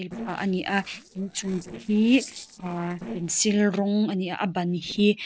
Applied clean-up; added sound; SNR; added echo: neural separator model SepFormer DNS4.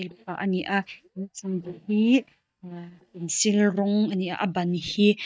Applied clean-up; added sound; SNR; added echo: neural mask model DeepFilterNet 3.